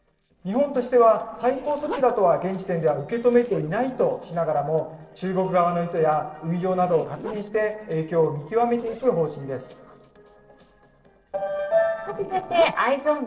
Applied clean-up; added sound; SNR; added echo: neural separator model SepFormer DNS4.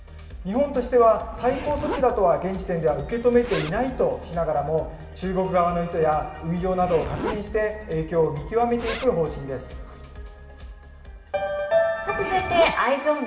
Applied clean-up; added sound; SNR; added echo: none; Zipper (clothing); 15 dB; reverberation time 2.5 s.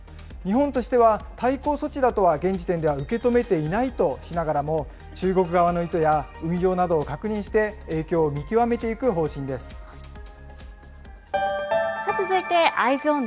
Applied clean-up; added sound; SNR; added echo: none; none; none; none.